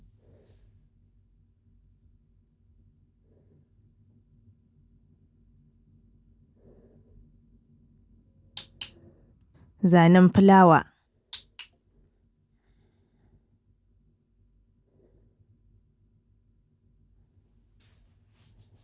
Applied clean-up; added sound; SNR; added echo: none; none; none; none.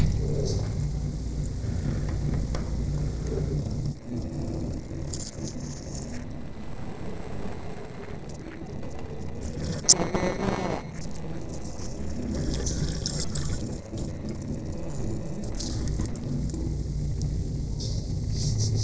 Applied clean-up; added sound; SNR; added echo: neural separator model SepFormer DNS4.